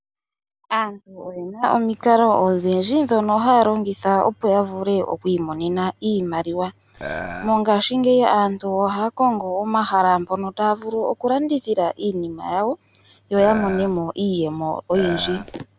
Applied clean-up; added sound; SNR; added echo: none; Burping, eructation; 9 dB; none.